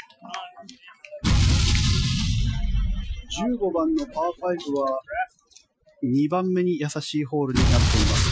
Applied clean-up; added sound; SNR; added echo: classical method Wiener filter.